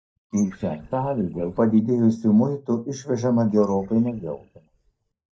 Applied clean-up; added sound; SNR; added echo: neural mask model DeepFilterNet 3.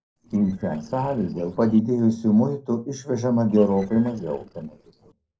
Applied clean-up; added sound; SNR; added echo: neural separator model SepFormer DNS4.